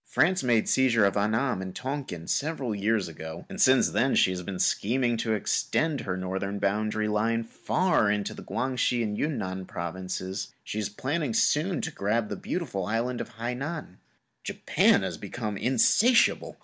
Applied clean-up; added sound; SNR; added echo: none; none; none; none.